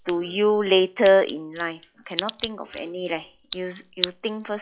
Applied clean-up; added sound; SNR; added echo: classical method log-MMSE.